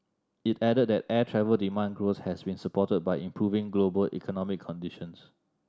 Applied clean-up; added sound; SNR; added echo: none; none; none; none.